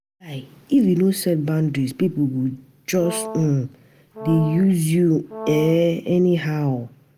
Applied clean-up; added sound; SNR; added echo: none; Brass instrument; 13 dB; none.